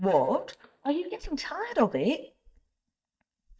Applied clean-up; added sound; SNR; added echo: neural mask model DeepFilterNet 3.